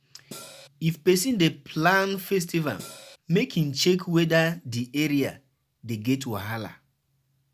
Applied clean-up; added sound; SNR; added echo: none; Cymbal; 16 dB; none.